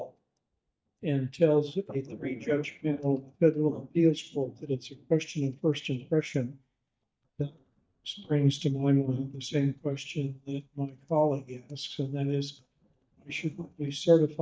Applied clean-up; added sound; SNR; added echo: neural mask model DeepFilterNet 3.